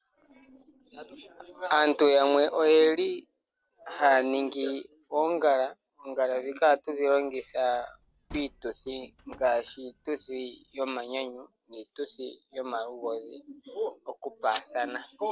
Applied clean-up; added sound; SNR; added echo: neural separator model SepFormer DNS4.